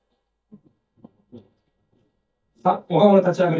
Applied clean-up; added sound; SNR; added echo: neural mask model DeepFilterNet 3.